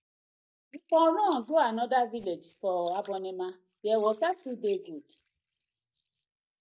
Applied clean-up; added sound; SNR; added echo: neural mask model DeepFilterNet 3.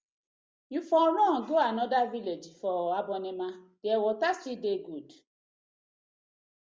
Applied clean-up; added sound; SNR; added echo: none; none; none; none.